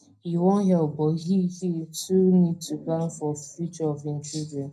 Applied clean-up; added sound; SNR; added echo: none; none; none; reverberation time 0.4 s.